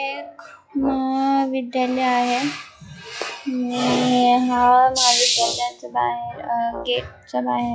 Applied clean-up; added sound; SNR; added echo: classical method log-MMSE.